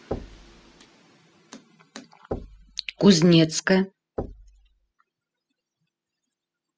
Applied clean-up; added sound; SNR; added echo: classical method spectral subtraction.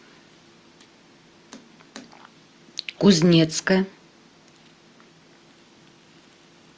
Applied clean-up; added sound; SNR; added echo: none; none; none; none.